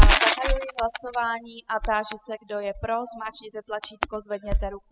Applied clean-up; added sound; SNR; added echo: classical method spectral subtraction.